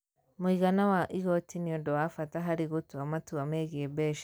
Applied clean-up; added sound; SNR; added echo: none; none; none; none.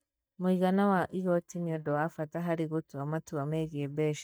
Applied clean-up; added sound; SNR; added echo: neural mask model DeepFilterNet 3.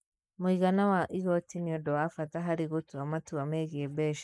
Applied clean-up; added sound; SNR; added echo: neural mask model Resemble Enhance denoiser.